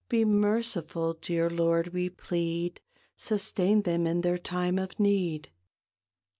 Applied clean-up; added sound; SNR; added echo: none; none; none; none.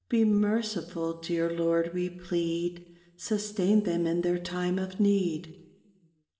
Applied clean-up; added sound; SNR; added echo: none; none; none; reverberation time 1.1 s.